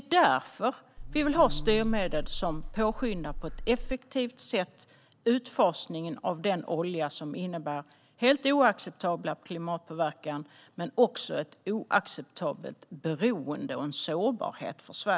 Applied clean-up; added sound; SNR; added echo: none; Buzz; 4 dB; none.